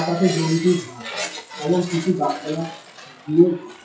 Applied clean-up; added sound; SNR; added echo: classical method WPE with log-MMSE.